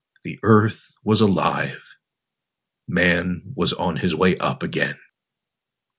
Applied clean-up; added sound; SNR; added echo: none; none; none; none.